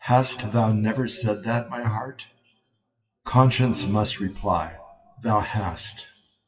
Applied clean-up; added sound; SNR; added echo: classical method WPE with log-MMSE.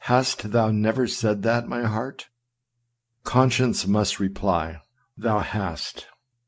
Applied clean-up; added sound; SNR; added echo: none; none; none; none.